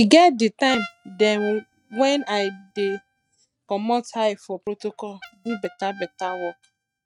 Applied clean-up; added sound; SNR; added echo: neural mask model RNNoise.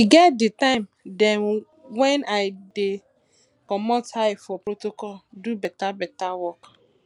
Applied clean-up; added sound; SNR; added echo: none; none; none; none.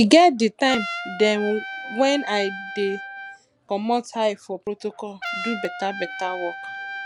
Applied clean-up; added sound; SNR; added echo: none; Trumpet; 11 dB; none.